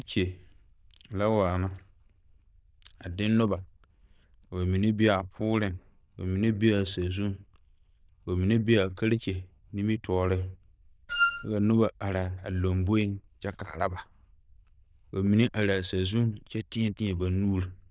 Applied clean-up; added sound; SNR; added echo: neural diffusion model UNIVERSE++.